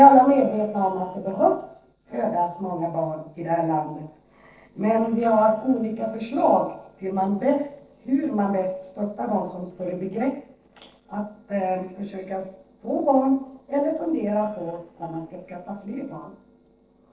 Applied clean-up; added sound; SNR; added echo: neural separator model SepFormer DNS4.